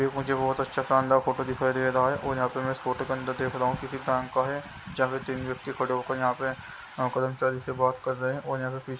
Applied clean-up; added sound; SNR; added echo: none; none; none; none.